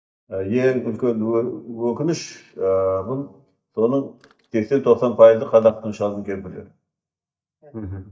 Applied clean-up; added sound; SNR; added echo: neural mask model DeepFilterNet 3.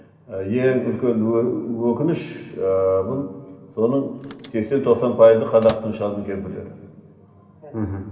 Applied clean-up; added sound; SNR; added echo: none; Microwave oven; 19 dB; reverberation time 2.9 s.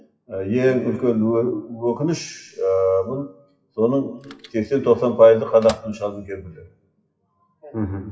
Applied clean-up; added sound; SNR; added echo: classical method WPE with log-MMSE.